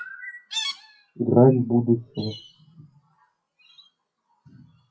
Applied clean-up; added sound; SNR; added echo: classical method WPE with log-MMSE.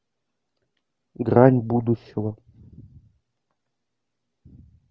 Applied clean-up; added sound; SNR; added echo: none; none; none; none.